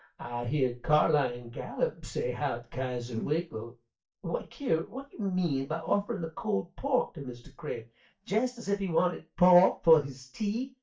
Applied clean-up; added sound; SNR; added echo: neural mask model DeepFilterNet 3.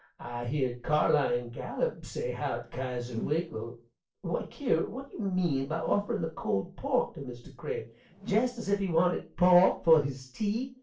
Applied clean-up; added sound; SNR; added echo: neural separator model SepFormer DNS4.